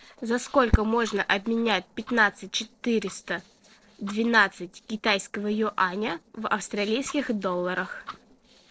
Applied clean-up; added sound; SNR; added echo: neural separator model SepFormer DNS4.